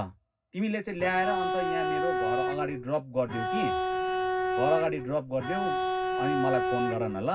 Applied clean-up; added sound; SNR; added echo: none; Bowed string instrument; -2 dB; reverberation time 0.4 s.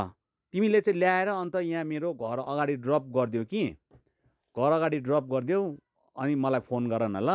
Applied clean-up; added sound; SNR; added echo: none; none; none; none.